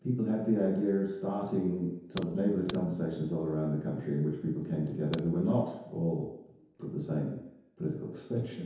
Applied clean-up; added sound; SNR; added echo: none; Crack; 14 dB; reverberation time 1.0 s.